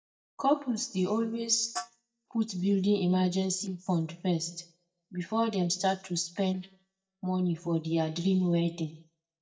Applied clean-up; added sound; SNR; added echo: neural mask model DeepFilterNet 3.